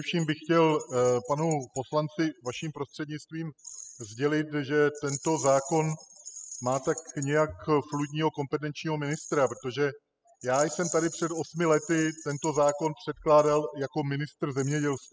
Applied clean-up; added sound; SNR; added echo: classical method spectral subtraction.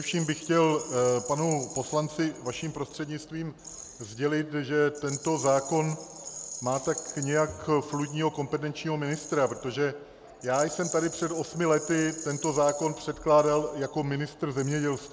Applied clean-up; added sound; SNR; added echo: none; Rattle; 14 dB; none.